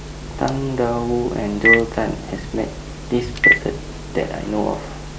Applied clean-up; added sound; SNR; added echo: none; Telephone; 0 dB; none.